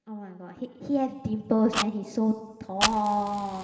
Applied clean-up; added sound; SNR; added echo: none; Fire; 7 dB; reverberation time 1.8 s.